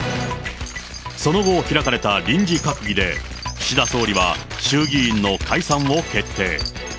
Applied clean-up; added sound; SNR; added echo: none; Wind chime; 15 dB; none.